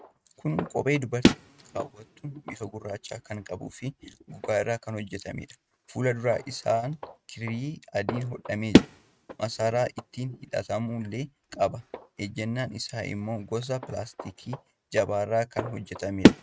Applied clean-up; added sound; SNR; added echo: neural mask model RNNoise.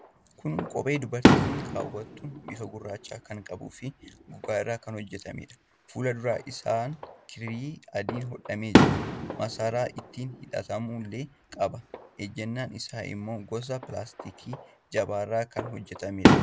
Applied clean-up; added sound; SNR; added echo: none; Fireworks; -4 dB; none.